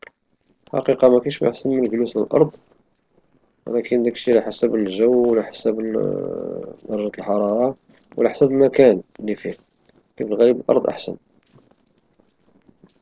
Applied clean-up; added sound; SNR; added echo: neural separator model SepFormer DNS4.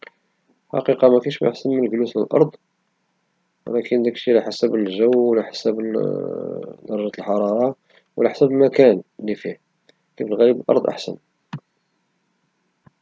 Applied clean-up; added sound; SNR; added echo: none; none; none; none.